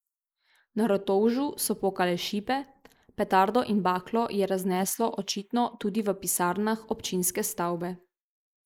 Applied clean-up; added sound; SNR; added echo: neural mask model Resemble Enhance denoiser.